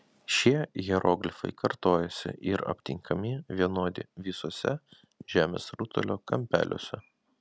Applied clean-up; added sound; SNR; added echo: none; none; none; none.